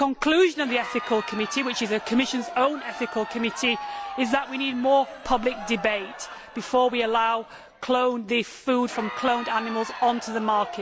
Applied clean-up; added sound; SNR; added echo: none; Crowd; 12 dB; none.